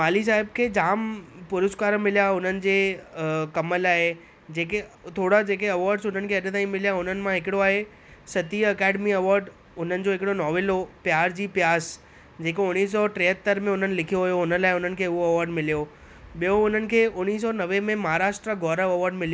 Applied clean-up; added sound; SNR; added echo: none; none; none; none.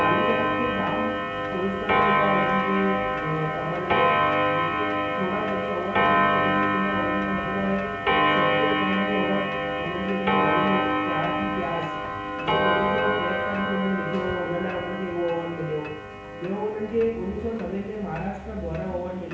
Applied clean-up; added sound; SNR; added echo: none; Clock; -4 dB; reverberation time 1.0 s.